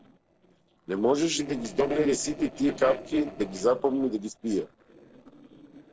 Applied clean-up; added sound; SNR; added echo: neural separator model SepFormer DNS4.